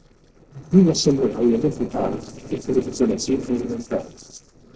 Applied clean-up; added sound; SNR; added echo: neural separator model SepFormer DNS4.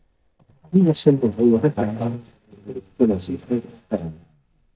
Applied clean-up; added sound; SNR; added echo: neural mask model DeepFilterNet 3.